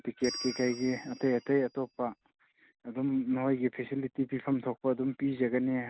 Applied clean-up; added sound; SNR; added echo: none; Bell; 14 dB; none.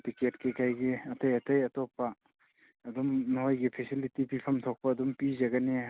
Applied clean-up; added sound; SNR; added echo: none; none; none; none.